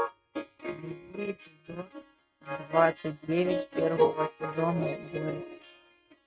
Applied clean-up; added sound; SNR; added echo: neural mask model RNNoise.